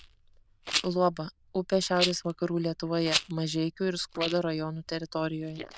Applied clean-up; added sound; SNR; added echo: neural diffusion model UNIVERSE++.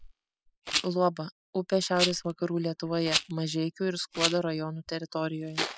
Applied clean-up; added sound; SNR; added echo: classical method spectral subtraction.